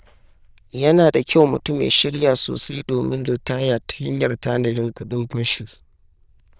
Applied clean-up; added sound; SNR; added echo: neural diffusion model UNIVERSE++.